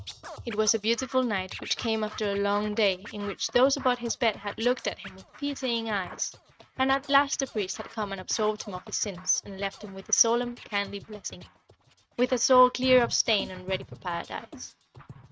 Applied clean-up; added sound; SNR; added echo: neural mask model RNNoise.